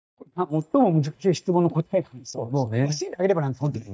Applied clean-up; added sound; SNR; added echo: neural mask model DeepFilterNet 3.